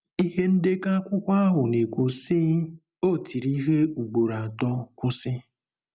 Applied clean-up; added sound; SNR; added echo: none; none; none; none.